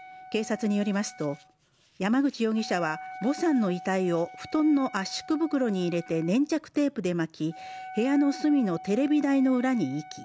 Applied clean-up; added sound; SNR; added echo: none; Wind instrument, woodwind instrument; 17 dB; none.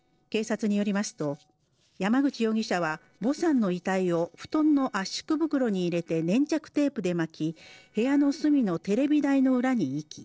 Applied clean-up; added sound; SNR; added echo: neural separator model SepFormer DNS4.